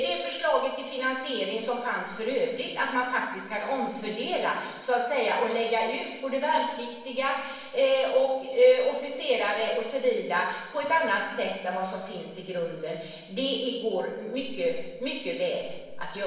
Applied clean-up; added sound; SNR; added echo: none; none; none; reverberation time 1.1 s.